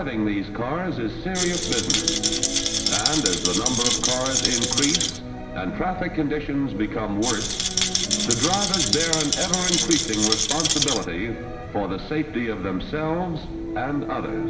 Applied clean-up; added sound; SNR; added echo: none; Rattle; -2 dB; reverberation time 2.9 s.